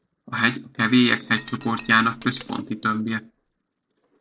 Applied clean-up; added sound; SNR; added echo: neural separator model SepFormer DNS4.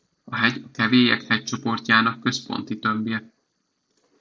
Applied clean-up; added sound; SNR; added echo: none; none; none; none.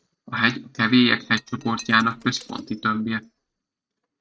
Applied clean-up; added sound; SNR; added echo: neural mask model RNNoise.